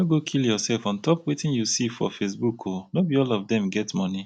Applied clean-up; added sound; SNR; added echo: none; none; none; none.